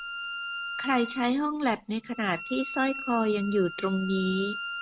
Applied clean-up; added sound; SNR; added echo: none; Bowed string instrument; 9 dB; none.